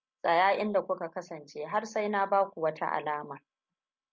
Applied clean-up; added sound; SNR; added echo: none; none; none; none.